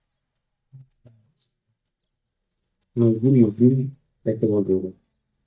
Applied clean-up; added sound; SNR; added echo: neural mask model DeepFilterNet 3.